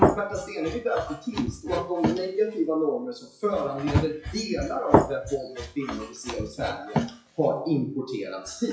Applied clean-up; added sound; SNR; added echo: classical method WPE with log-MMSE.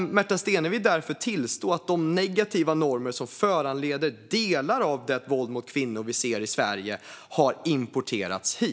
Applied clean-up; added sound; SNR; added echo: none; none; none; none.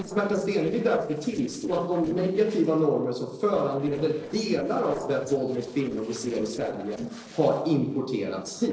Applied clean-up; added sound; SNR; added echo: neural separator model SepFormer DNS4.